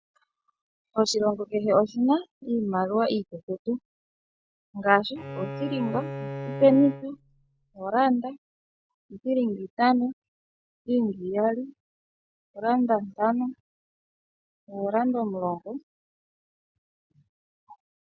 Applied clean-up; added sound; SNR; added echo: none; Bowed string instrument; 9 dB; none.